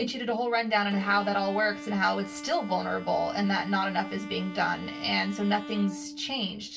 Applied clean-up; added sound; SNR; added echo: none; Bowed string instrument; 12 dB; reverberation time 0.2 s.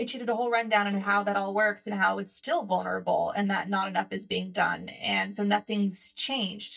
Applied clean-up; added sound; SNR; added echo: neural mask model DeepFilterNet 3.